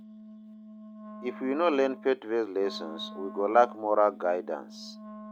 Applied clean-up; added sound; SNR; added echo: none; Wind instrument, woodwind instrument; 15 dB; none.